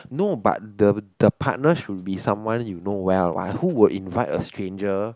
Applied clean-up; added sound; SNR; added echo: none; none; none; none.